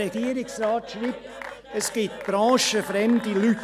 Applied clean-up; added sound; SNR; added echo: none; Applause / Cheering / Clapping; 13 dB; none.